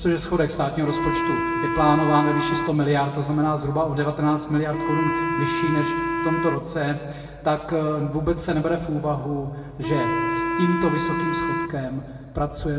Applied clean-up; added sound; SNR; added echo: none; Wind instrument, woodwind instrument; 3 dB; reverberation time 1.9 s.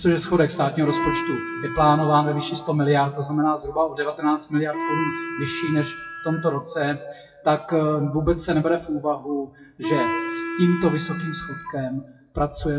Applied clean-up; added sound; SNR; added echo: classical method WPE with log-MMSE.